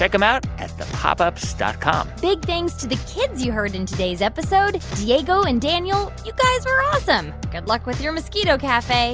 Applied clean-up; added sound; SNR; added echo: none; none; none; none.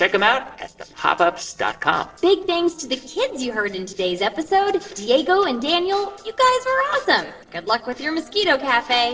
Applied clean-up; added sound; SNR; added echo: neural separator model SepFormer DNS4.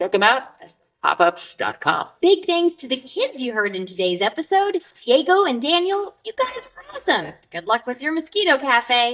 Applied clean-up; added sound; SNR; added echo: neural mask model DeepFilterNet 3.